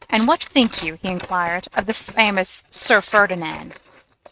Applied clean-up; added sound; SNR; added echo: neural mask model RNNoise.